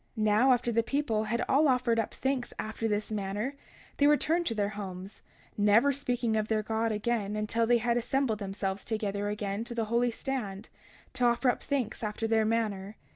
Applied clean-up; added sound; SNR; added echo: none; none; none; none.